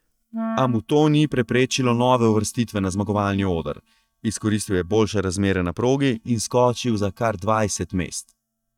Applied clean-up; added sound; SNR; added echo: neural mask model DeepFilterNet 3.